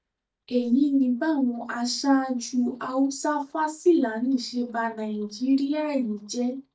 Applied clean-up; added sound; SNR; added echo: neural mask model DeepFilterNet 3.